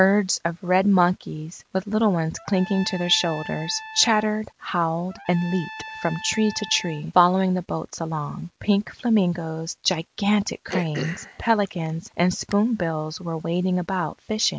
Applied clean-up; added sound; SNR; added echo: none; Cough + Trumpet; 15 dB; none.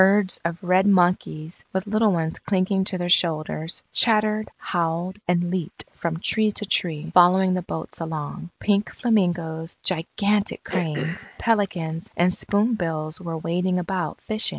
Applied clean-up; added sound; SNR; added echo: neural mask model Resemble Enhance denoiser.